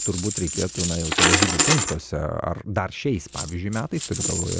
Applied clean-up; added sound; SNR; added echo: none; Coin (dropping); -1 dB; none.